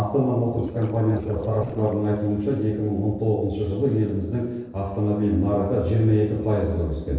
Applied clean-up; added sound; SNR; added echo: neural separator model SepFormer DNS4.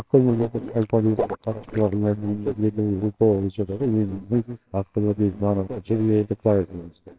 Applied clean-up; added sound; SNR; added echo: neural separator model SepFormer WHAMR!.